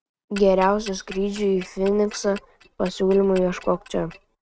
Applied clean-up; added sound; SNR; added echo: neural mask model RNNoise.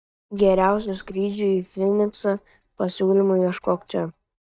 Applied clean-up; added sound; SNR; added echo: neural mask model DeepFilterNet 3.